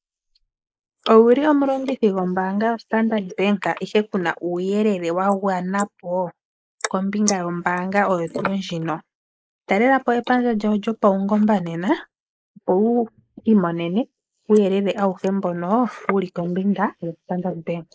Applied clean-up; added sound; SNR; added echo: neural mask model Resemble Enhance denoiser.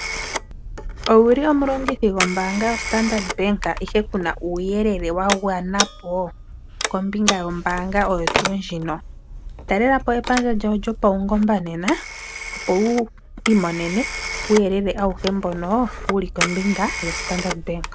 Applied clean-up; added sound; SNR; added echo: none; Telephone; 7 dB; none.